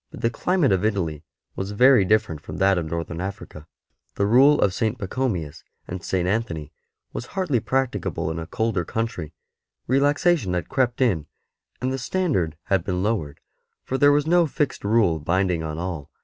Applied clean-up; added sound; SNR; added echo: none; none; none; none.